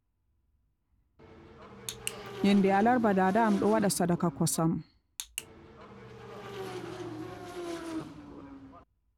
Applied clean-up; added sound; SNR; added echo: none; Motorcycle / Engine; 10 dB; none.